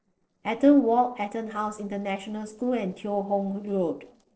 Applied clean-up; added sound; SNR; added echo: neural separator model SepFormer DNS4.